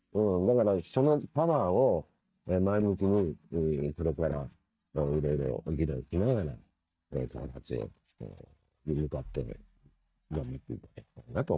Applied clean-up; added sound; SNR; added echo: neural mask model DeepFilterNet 3.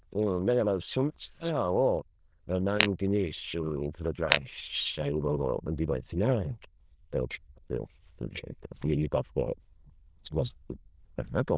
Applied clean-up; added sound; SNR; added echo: neural diffusion model UNIVERSE++.